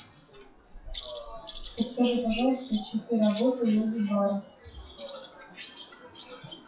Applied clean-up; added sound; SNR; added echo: classical method WPE with log-MMSE.